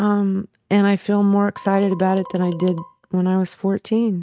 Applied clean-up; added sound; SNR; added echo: neural mask model RNNoise.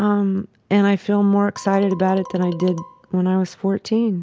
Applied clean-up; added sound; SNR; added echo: none; Marimba, xylophone; 19 dB; none.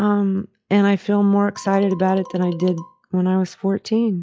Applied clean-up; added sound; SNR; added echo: classical method log-MMSE.